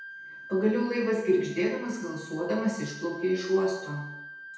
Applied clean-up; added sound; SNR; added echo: none; Wind instrument, woodwind instrument; 15 dB; reverberation time 0.8 s.